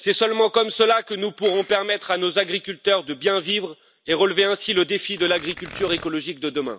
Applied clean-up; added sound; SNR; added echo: none; Tearing; 17 dB; none.